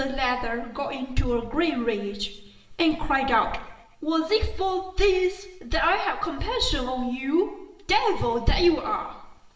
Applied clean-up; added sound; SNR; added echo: none; none; none; reverberation time 0.9 s.